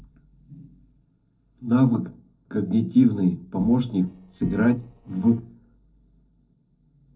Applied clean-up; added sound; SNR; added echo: neural separator model SepFormer DNS4.